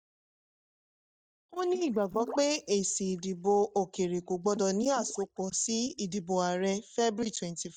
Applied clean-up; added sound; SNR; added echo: neural mask model DeepFilterNet 3.